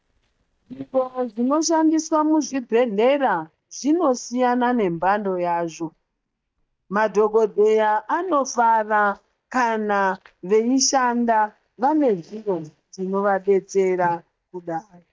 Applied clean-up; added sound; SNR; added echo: neural mask model DeepFilterNet 3.